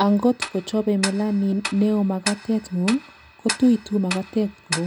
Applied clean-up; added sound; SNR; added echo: none; Tick-tock; 11 dB; none.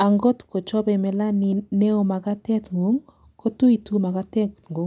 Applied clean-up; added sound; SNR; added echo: none; none; none; none.